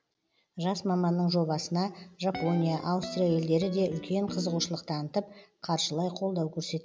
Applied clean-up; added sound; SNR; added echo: none; Guitar; 12 dB; none.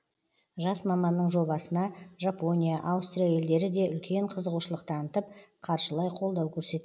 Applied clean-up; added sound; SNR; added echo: none; none; none; none.